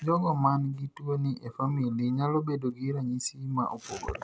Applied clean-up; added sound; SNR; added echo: none; none; none; none.